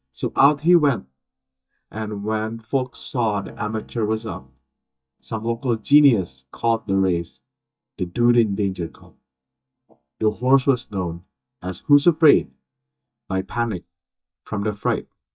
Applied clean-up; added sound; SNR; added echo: neural mask model DeepFilterNet 3.